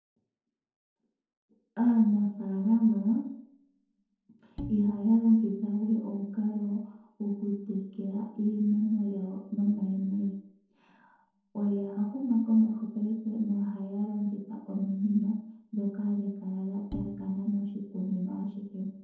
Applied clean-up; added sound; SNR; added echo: neural separator model SepFormer DNS4.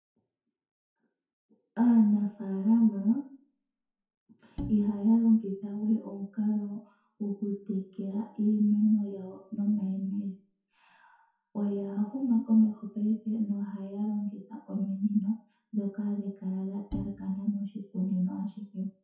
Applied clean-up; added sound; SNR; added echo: classical method WPE with log-MMSE.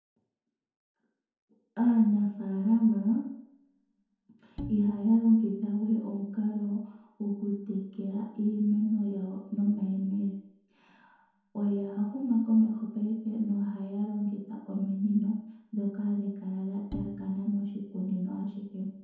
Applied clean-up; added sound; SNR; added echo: none; Bowed string instrument; 13 dB; reverberation time 0.9 s.